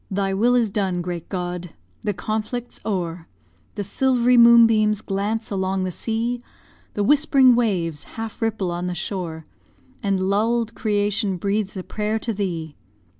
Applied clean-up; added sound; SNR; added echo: none; none; none; none.